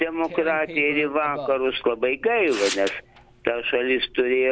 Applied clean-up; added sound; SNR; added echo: none; Tearing; 14 dB; none.